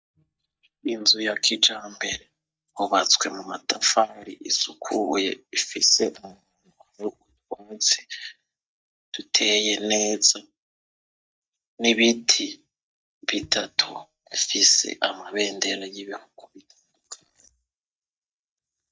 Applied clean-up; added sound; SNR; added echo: neural mask model DeepFilterNet 3.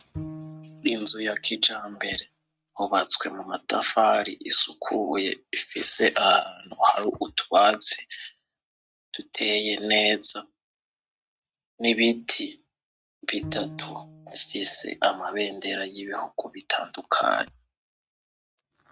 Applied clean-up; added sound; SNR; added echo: neural mask model RNNoise.